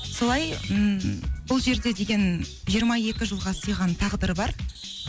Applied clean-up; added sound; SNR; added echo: none; Bird; 19 dB; none.